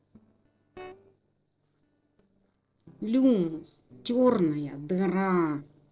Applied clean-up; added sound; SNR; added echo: neural separator model SepFormer DNS4.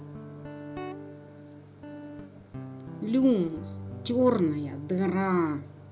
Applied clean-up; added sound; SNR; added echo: none; Guitar; 12 dB; none.